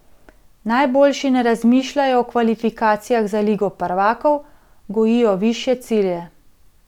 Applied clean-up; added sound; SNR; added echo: none; none; none; none.